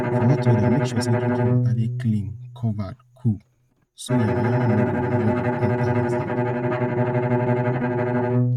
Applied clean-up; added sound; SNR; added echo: neural mask model RNNoise.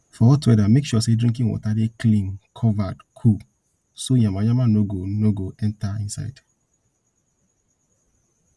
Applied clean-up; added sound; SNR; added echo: none; none; none; none.